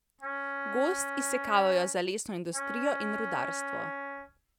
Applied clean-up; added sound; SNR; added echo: none; Wind instrument, woodwind instrument; 4 dB; none.